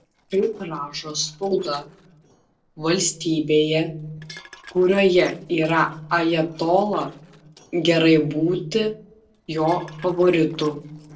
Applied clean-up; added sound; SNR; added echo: neural separator model SepFormer DNS4.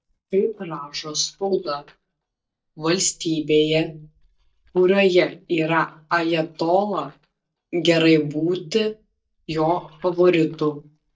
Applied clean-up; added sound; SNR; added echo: neural mask model DeepFilterNet 3.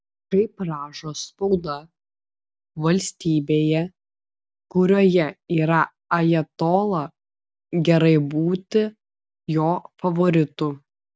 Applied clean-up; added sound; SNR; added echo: none; none; none; none.